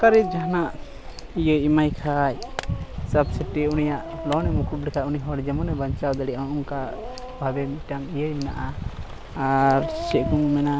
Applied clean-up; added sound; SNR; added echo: none; Tick + Dog; 11 dB; none.